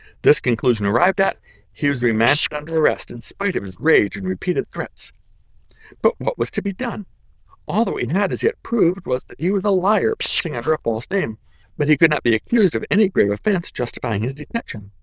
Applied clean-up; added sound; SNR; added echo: neural diffusion model UNIVERSE++.